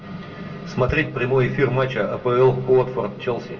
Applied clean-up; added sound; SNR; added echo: none; Bass drum; 18 dB; reverberation time 1.3 s.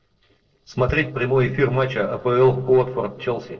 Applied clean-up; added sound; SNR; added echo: neural separator model SepFormer DNS4.